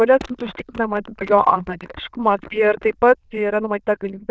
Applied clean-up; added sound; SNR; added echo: neural diffusion model UNIVERSE++.